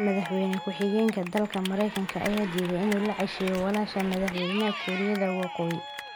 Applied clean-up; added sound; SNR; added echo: none; Cheering / Clapping; 9 dB; none.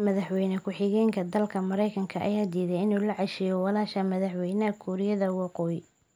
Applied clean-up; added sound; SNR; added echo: none; none; none; none.